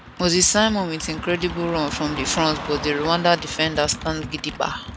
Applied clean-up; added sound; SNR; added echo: none; Computer keyboard + Car passing by / Traffic noise, roadway noise; 11 dB; none.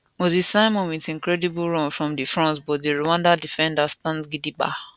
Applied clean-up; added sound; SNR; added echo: none; none; none; none.